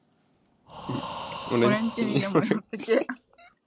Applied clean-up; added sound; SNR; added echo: none; Breathing; 13 dB; none.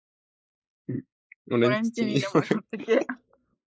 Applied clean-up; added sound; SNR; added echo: neural mask model Resemble Enhance denoiser.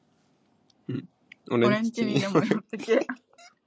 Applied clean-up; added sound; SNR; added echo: none; none; none; none.